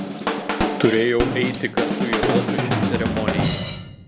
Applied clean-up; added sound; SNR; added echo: none; Drum / Drum kit; -2 dB; none.